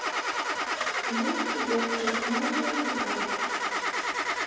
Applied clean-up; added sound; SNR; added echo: none; Engine starting / Car; -4 dB; reverberation time 2.2 s.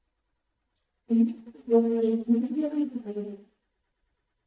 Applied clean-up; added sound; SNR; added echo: neural mask model DeepFilterNet 3.